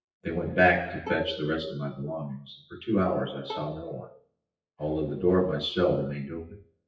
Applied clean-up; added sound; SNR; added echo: classical method WPE with log-MMSE.